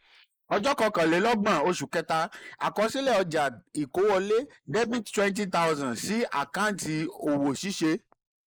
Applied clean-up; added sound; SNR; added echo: neural mask model Resemble Enhance denoiser.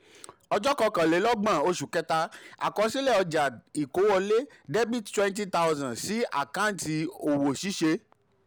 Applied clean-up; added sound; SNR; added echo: none; none; none; none.